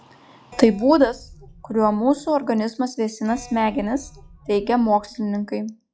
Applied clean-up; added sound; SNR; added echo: classical method log-MMSE.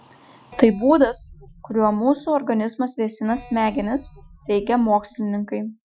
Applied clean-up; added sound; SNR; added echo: classical method Wiener filter.